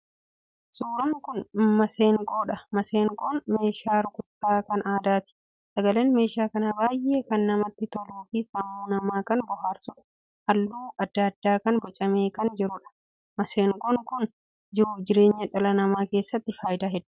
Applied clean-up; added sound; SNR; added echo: none; none; none; none.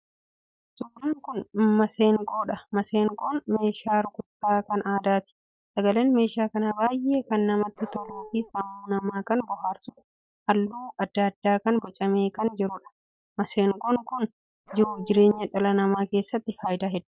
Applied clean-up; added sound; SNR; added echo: neural mask model DeepFilterNet 3.